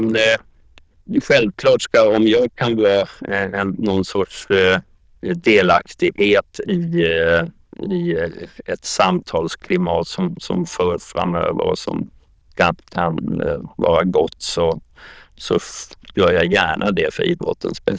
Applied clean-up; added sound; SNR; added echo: neural diffusion model UNIVERSE++.